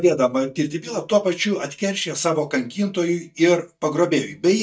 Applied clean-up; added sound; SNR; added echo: neural mask model DeepFilterNet 3.